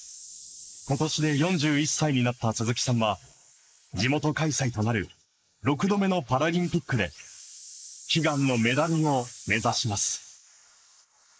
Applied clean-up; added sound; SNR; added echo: neural mask model Resemble Enhance denoiser.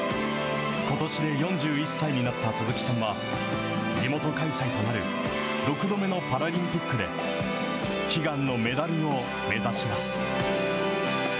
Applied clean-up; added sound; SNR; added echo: none; none; none; none.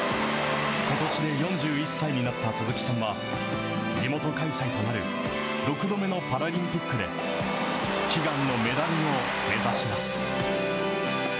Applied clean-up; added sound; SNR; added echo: none; Domestic sounds, home sounds; 8 dB; none.